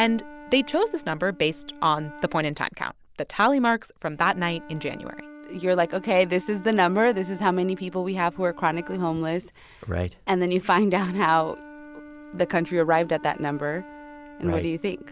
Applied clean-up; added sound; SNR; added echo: none; Wind instrument, woodwind instrument; 19 dB; none.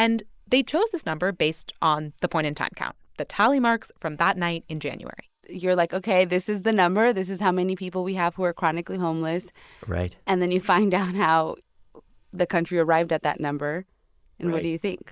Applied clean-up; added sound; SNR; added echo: neural mask model Resemble Enhance denoiser.